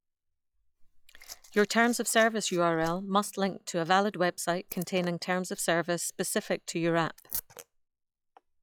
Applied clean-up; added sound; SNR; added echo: classical method log-MMSE.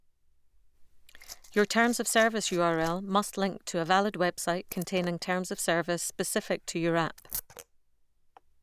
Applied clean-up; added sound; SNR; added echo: none; Liquid; 18 dB; none.